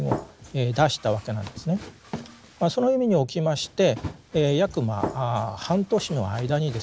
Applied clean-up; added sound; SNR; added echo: none; Run; 13 dB; none.